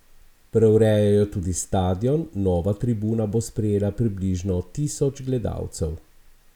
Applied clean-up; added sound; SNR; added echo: none; none; none; none.